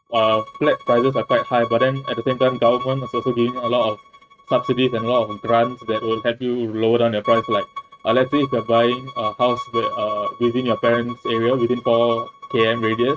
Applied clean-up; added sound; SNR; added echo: neural mask model RNNoise.